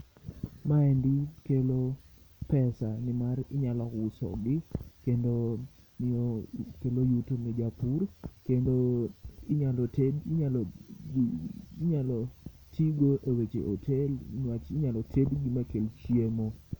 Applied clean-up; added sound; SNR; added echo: none; none; none; none.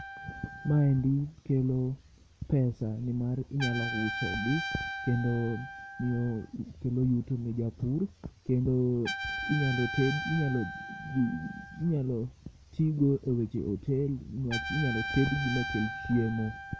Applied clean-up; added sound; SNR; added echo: none; Trumpet; 10 dB; none.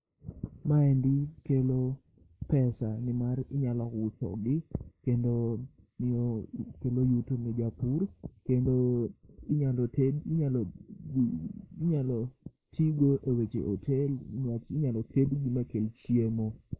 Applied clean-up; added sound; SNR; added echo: neural mask model Resemble Enhance denoiser.